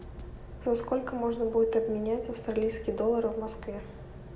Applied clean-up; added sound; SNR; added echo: none; none; none; none.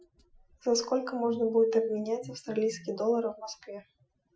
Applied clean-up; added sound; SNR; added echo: classical method Wiener filter.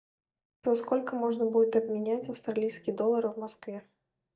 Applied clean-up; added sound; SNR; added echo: neural mask model DeepFilterNet 3.